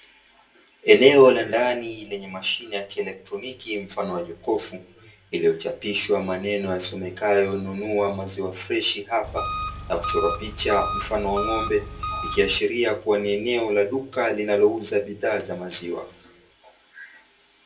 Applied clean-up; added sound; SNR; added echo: none; Engine; 5 dB; reverberation time 0.2 s.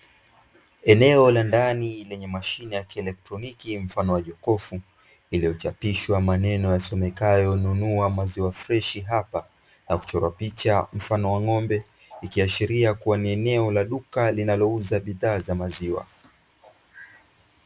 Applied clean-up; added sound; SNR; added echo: none; none; none; none.